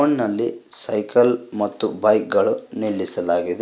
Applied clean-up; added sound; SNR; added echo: none; none; none; none.